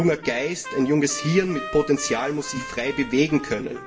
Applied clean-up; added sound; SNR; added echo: none; Trumpet; 14 dB; reverberation time 1.9 s.